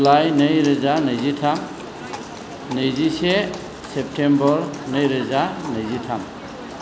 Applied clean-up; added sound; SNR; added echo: none; Livestock, farm animals, working animals; 16 dB; none.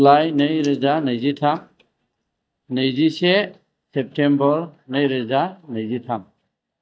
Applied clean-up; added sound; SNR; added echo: neural mask model DeepFilterNet 3.